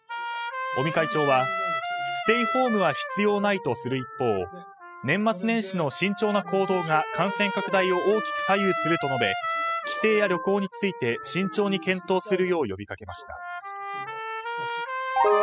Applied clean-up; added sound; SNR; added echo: classical method spectral subtraction.